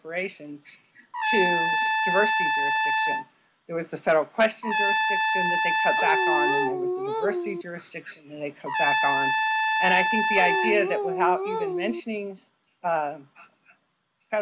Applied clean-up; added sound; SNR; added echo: none; Trumpet + Dog; -4 dB; none.